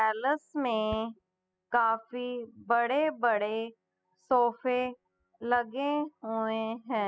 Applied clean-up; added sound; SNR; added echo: classical method spectral subtraction.